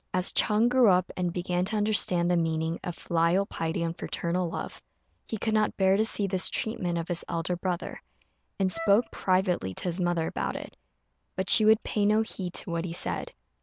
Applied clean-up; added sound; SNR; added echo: none; Wind instrument, woodwind instrument; 13 dB; none.